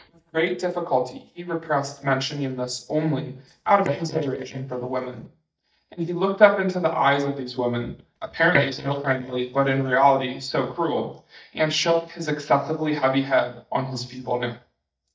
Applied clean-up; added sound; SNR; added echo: neural mask model DeepFilterNet 3.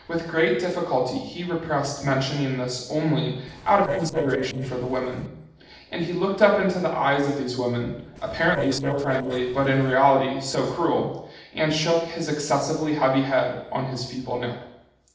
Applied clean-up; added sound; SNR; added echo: neural separator model SepFormer DNS4.